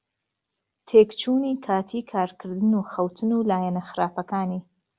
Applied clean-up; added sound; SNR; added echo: none; none; none; none.